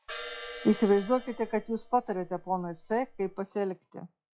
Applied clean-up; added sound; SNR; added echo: classical method log-MMSE.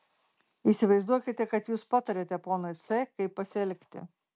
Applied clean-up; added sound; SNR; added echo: none; none; none; none.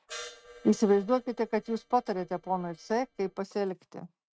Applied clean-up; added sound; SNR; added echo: neural mask model RNNoise.